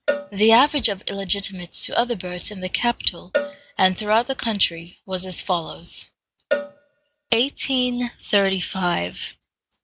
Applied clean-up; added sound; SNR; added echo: none; Cowbell; 10 dB; none.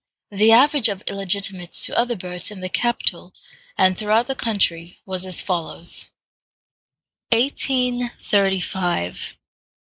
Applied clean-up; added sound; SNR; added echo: neural mask model Resemble Enhance denoiser.